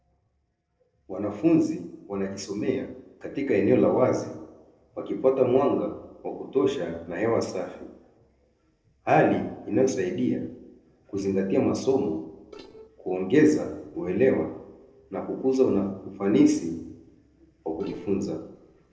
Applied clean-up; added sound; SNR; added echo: neural separator model SepFormer DNS4.